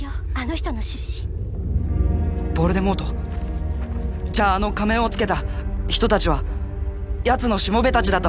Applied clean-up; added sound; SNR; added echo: none; none; none; none.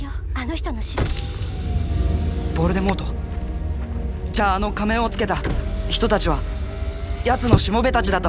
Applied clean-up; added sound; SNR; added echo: none; Motor vehicle (road); 8 dB; none.